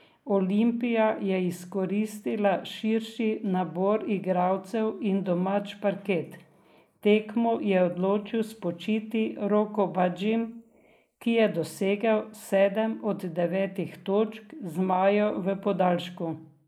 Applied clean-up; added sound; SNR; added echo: neural mask model Resemble Enhance denoiser.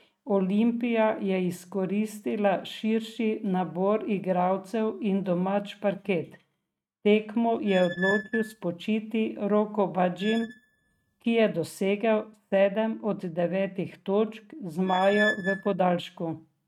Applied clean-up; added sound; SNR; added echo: neural mask model RNNoise.